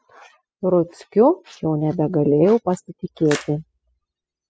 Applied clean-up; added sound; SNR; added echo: classical method spectral subtraction.